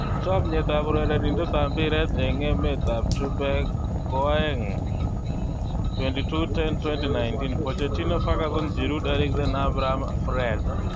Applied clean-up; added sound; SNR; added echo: none; Fire; -2 dB; none.